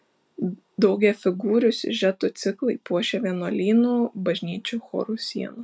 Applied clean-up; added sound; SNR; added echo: none; none; none; none.